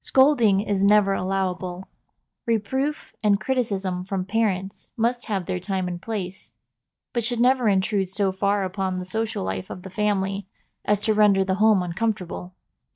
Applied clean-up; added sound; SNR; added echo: neural mask model DeepFilterNet 3.